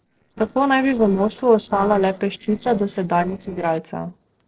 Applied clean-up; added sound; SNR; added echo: neural separator model SepFormer DNS4.